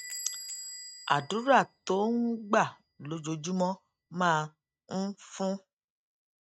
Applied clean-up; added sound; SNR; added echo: neural mask model RNNoise.